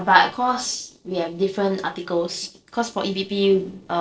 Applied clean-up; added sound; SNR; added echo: neural separator model SepFormer DNS4.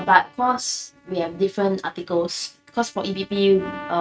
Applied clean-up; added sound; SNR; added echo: neural mask model RNNoise.